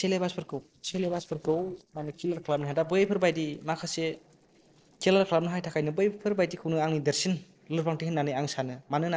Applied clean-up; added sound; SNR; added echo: neural separator model SepFormer DNS4.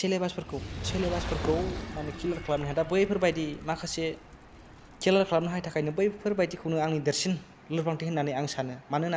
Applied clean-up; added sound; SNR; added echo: none; Fire; 12 dB; none.